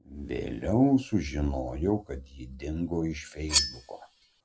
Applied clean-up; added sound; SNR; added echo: none; Cutlery, silverware; 2 dB; none.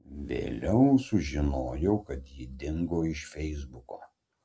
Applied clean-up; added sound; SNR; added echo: none; none; none; none.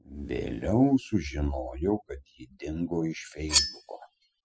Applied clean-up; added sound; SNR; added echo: classical method spectral subtraction.